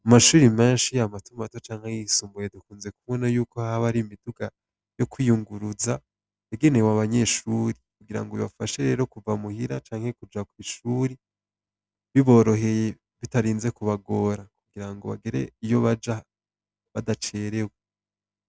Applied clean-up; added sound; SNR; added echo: none; none; none; none.